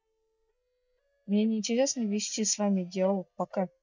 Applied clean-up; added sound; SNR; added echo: neural mask model DeepFilterNet 3.